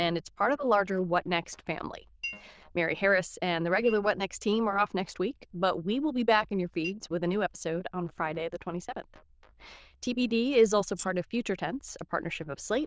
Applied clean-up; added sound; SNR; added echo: neural diffusion model UNIVERSE++.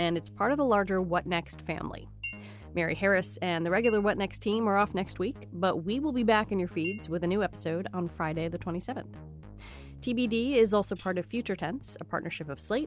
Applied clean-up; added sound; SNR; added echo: none; Tambourine + Chink, clink; 15 dB; none.